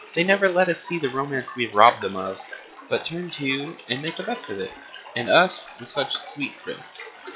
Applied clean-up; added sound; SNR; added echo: classical method log-MMSE.